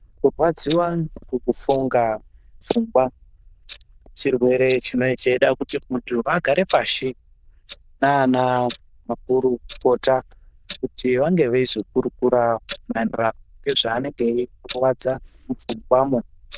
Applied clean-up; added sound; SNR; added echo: neural diffusion model UNIVERSE++.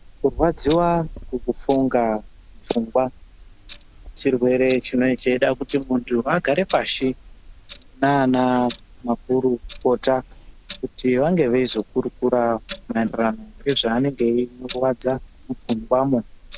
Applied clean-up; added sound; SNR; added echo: none; Clock; 18 dB; none.